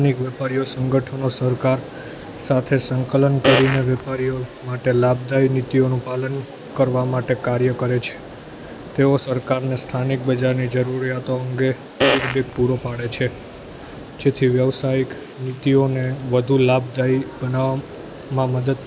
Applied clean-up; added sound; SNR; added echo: none; Fart; 2 dB; none.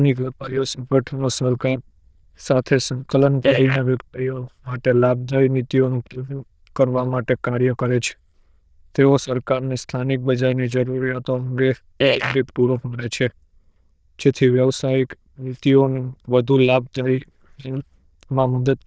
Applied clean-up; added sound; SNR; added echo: neural diffusion model UNIVERSE++.